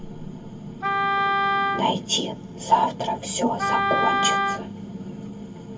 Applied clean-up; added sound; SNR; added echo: none; Wind instrument, woodwind instrument; -2 dB; reverberation time 0.3 s.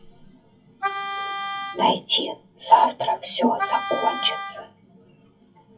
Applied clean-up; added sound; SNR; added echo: classical method WPE with log-MMSE.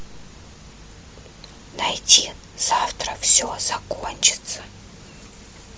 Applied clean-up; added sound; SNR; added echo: none; none; none; none.